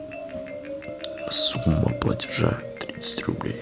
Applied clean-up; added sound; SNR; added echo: none; Marimba, xylophone; 11 dB; none.